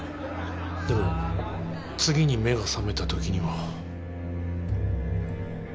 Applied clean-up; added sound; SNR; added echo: none; none; none; none.